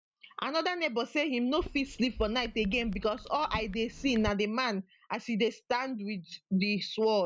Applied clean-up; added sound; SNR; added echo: none; Chatter / Chirp, tweet / Car passing by / Typing; 13 dB; none.